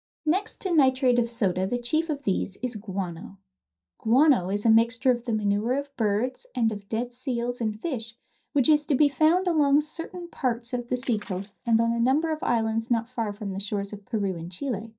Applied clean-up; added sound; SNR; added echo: neural mask model DeepFilterNet 3.